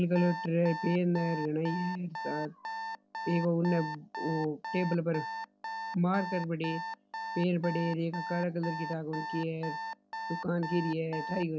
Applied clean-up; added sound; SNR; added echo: none; Alarm; 8 dB; none.